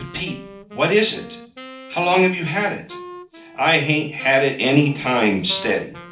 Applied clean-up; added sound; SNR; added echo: none; Wind instrument, woodwind instrument; 19 dB; reverberation time 0.4 s.